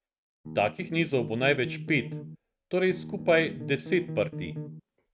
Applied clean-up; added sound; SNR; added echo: neural mask model RNNoise.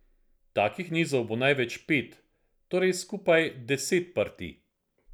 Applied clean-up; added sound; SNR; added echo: none; none; none; none.